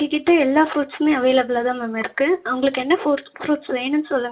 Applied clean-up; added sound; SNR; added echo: none; none; none; reverberation time 0.2 s.